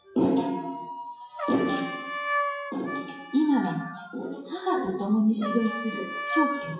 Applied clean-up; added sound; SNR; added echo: classical method WPE with log-MMSE.